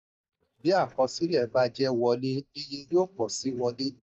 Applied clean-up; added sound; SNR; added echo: neural mask model DeepFilterNet 3.